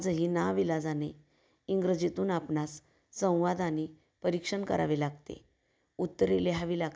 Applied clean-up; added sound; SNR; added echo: none; none; none; none.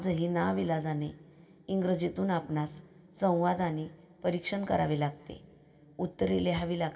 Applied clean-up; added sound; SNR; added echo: none; none; none; reverberation time 2.1 s.